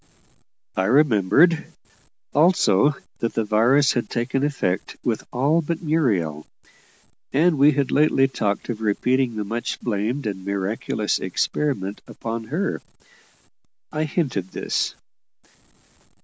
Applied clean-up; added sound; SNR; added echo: none; none; none; none.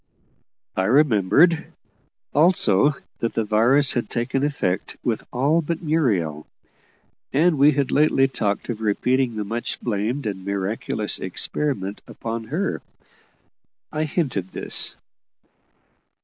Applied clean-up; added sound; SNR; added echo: neural mask model Resemble Enhance denoiser.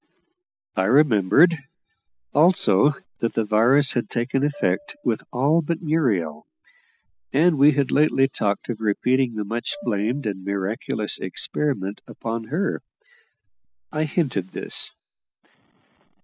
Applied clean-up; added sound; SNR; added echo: classical method spectral subtraction.